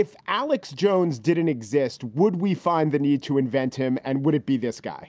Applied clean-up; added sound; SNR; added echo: none; none; none; none.